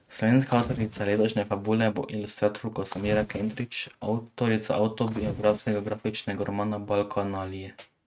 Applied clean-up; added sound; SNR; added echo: neural mask model RNNoise.